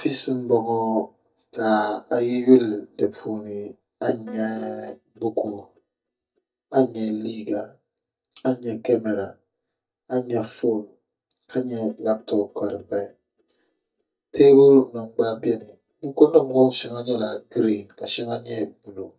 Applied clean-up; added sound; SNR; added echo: neural mask model DeepFilterNet 3.